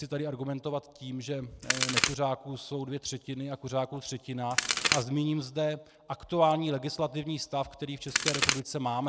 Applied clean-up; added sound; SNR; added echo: none; Crack; -4 dB; none.